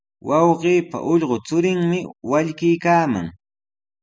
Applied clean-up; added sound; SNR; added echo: none; none; none; none.